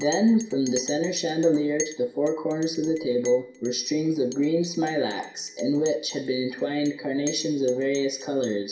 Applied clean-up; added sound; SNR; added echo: none; Chink, clink; 16 dB; reverberation time 0.5 s.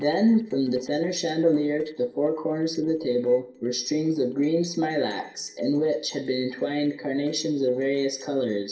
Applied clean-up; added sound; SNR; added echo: neural separator model SepFormer DNS4.